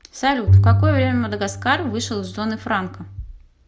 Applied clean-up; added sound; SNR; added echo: none; Bowed string instrument; -4 dB; none.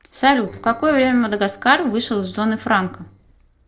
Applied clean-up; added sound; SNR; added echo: neural separator model SepFormer DNS4.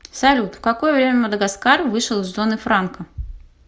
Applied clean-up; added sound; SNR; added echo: none; none; none; none.